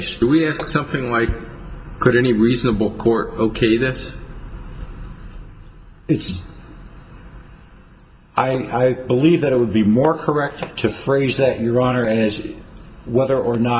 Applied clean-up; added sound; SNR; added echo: none; Hammer; 19 dB; reverberation time 0.7 s.